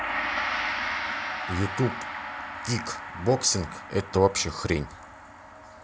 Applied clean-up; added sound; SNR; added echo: none; Gong; 4 dB; none.